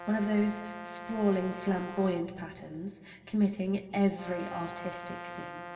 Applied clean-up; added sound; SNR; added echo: none; Brass instrument; 13 dB; reverberation time 2.0 s.